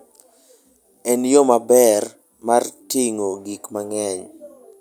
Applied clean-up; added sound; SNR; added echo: none; none; none; none.